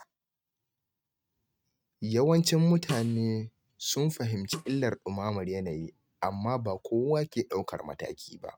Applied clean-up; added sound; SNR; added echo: neural mask model RNNoise.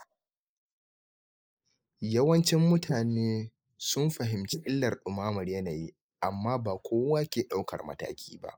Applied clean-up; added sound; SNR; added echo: neural mask model Resemble Enhance denoiser.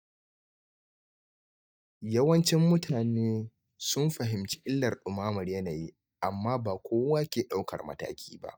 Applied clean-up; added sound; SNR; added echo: neural mask model DeepFilterNet 3.